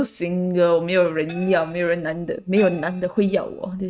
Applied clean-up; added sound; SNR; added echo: neural mask model RNNoise.